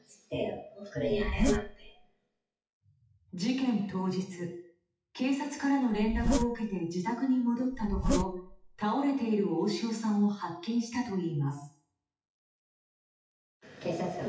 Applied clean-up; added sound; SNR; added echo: classical method WPE with log-MMSE.